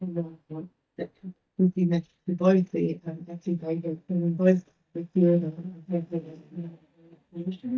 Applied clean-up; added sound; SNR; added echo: neural mask model DeepFilterNet 3.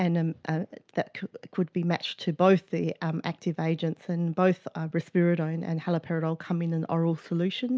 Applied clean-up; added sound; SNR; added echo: none; none; none; none.